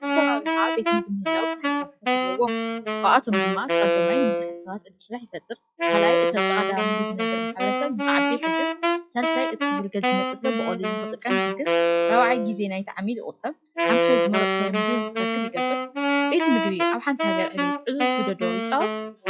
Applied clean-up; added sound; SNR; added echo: classical method log-MMSE.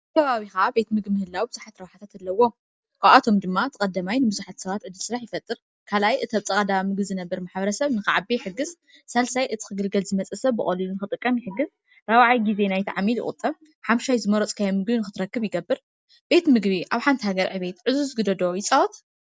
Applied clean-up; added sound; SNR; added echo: none; none; none; none.